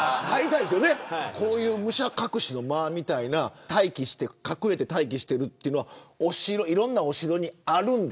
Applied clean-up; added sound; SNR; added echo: none; none; none; none.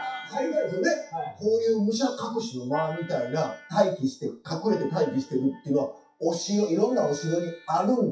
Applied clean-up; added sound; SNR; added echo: classical method WPE with log-MMSE.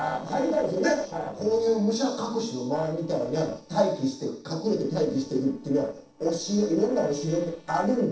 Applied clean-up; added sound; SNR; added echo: neural separator model SepFormer DNS4.